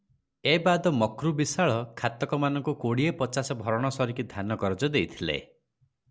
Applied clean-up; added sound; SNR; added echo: none; none; none; none.